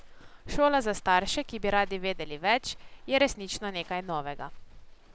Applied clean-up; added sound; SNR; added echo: none; Livestock, farm animals, working animals; 13 dB; none.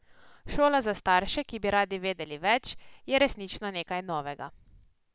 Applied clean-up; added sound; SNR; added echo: none; none; none; none.